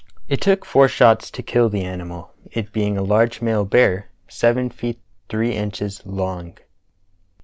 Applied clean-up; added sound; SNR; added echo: none; none; none; none.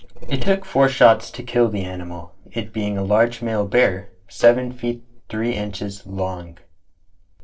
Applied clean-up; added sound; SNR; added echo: neural separator model SepFormer DNS4.